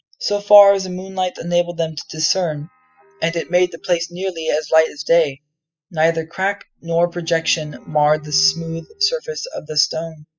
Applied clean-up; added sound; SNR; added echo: classical method spectral subtraction.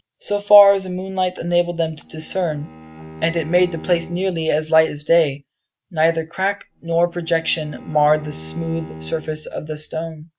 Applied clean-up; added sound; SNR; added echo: none; Bowed string instrument; 18 dB; none.